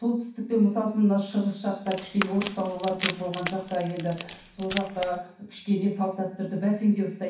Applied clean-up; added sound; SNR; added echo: none; Wood; 10 dB; reverberation time 0.6 s.